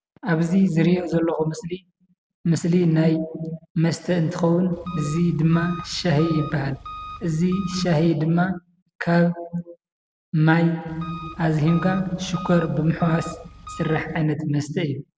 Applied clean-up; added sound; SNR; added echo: none; Engine; 15 dB; none.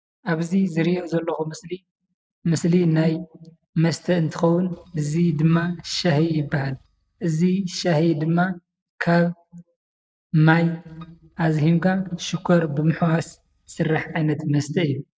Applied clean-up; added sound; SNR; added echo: neural mask model DeepFilterNet 3.